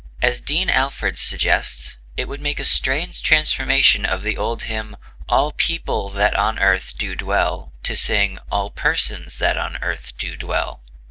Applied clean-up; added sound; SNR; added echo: none; none; none; none.